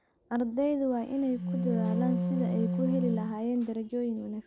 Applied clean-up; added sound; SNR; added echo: none; Wind instrument, woodwind instrument; 1 dB; none.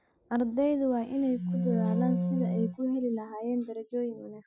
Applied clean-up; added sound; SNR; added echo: classical method Wiener filter.